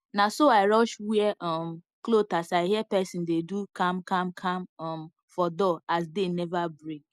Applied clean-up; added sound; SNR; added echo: none; none; none; none.